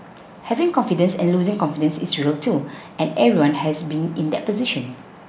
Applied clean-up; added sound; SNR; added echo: none; none; none; none.